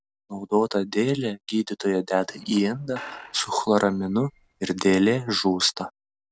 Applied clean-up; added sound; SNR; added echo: neural separator model SepFormer DNS4.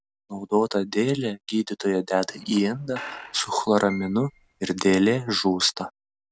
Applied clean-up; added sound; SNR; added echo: none; Squeak / Screech; 18 dB; none.